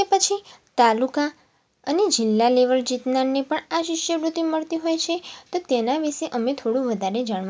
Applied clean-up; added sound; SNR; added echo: none; none; none; none.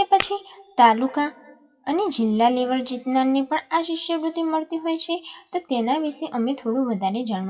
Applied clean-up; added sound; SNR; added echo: classical method WPE with log-MMSE.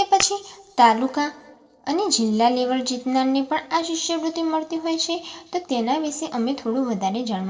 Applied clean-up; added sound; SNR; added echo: neural separator model SepFormer DNS4.